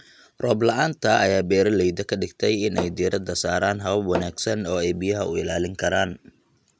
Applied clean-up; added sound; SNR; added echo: none; Tap / Hammer; 11 dB; none.